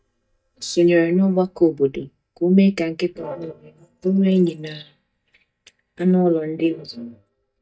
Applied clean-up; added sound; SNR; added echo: neural mask model DeepFilterNet 3.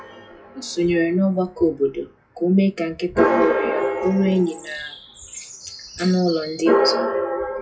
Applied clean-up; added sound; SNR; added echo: classical method WPE with log-MMSE.